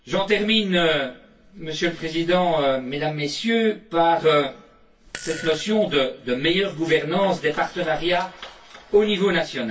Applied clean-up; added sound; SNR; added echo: none; Fart; 13 dB; reverberation time 0.1 s.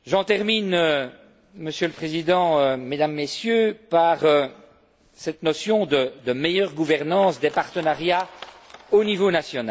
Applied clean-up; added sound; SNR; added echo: none; none; none; none.